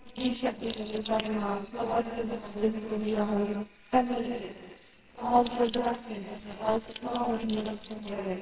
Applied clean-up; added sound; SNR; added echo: neural separator model SepFormer WHAMR!.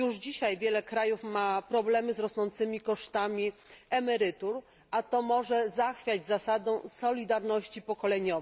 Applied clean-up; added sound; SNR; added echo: none; none; none; none.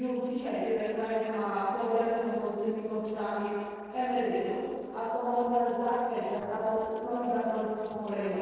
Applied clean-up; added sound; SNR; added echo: neural separator model SepFormer DNS4.